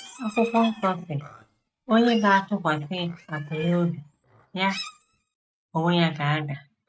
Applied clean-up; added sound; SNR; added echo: neural mask model RNNoise.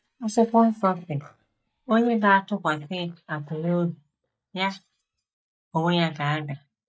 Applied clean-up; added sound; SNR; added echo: neural mask model DeepFilterNet 3.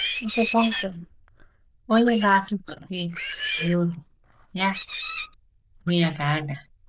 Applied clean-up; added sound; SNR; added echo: neural diffusion model UNIVERSE++.